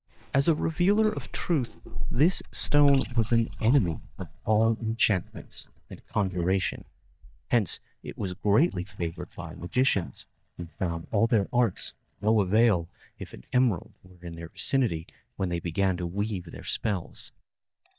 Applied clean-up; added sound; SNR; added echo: neural mask model DeepFilterNet 3.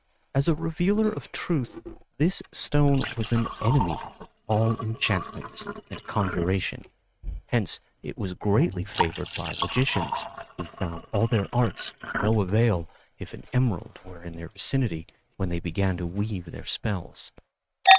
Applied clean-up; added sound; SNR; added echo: neural mask model RNNoise.